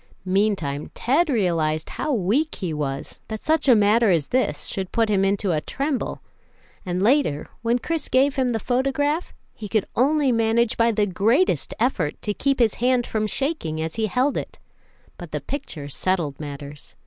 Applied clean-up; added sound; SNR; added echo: none; none; none; none.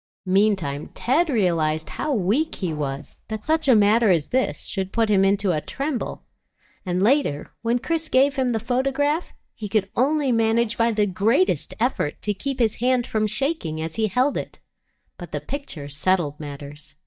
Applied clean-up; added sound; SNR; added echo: neural mask model DeepFilterNet 3.